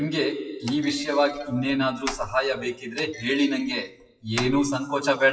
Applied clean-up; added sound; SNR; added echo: classical method WPE with log-MMSE.